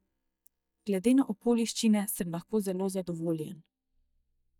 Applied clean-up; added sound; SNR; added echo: neural mask model DeepFilterNet 3.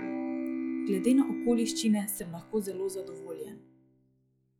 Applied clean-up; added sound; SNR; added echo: classical method log-MMSE.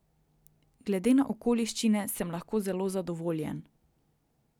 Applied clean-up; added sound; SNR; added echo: none; none; none; none.